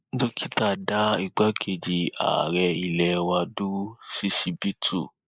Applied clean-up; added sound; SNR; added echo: neural mask model Resemble Enhance denoiser.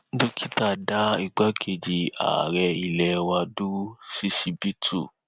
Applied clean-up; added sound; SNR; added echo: none; none; none; none.